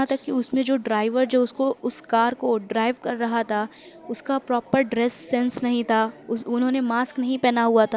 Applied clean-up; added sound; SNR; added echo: none; none; none; none.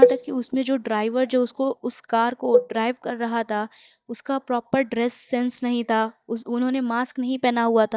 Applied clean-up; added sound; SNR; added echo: neural mask model DeepFilterNet 3.